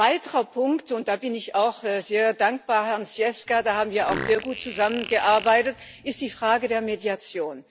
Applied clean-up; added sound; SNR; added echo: none; Fart; 13 dB; none.